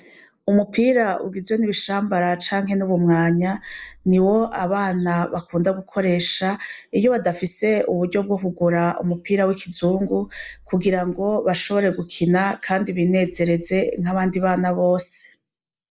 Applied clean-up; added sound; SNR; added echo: neural mask model Resemble Enhance denoiser.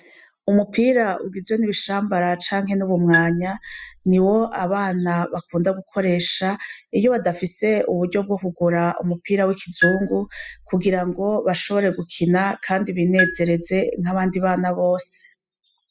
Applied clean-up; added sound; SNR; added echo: classical method spectral subtraction.